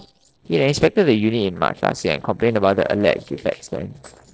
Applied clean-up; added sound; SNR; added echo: neural separator model SepFormer DNS4.